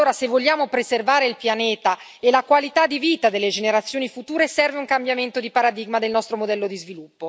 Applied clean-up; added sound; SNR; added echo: none; none; none; none.